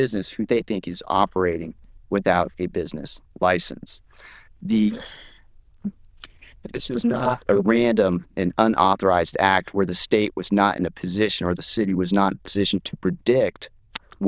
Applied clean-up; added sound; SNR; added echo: neural diffusion model UNIVERSE++.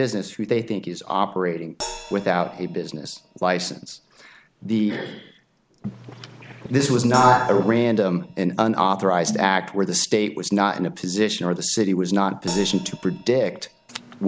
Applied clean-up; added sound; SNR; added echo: none; Crash cymbal; 20 dB; none.